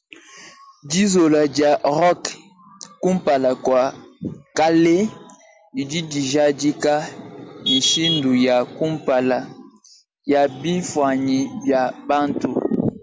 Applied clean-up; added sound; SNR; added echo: none; none; none; none.